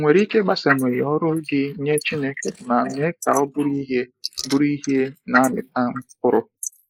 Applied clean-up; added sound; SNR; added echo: neural mask model Resemble Enhance denoiser.